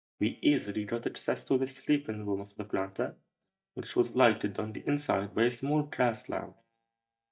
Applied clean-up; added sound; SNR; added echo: neural mask model DeepFilterNet 3.